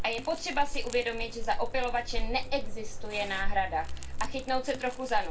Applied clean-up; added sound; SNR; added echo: none; Crackle; -1 dB; reverberation time 0.2 s.